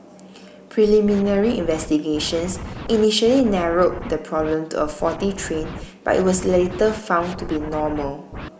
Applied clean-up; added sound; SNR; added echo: none; Scratching (performance technique); 12 dB; none.